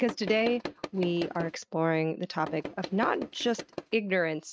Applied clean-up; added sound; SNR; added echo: neural mask model RNNoise.